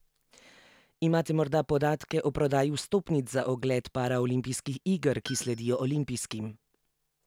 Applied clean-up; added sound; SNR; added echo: none; Tools; 18 dB; none.